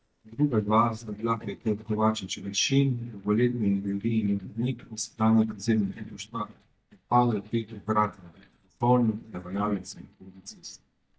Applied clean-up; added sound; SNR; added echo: neural mask model DeepFilterNet 3.